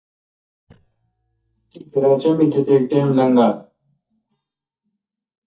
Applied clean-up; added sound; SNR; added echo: neural mask model DeepFilterNet 3.